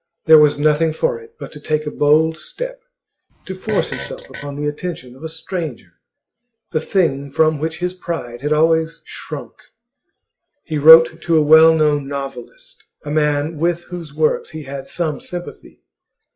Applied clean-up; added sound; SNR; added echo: classical method log-MMSE.